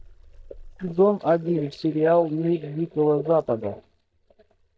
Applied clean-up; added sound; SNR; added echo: neural mask model DeepFilterNet 3.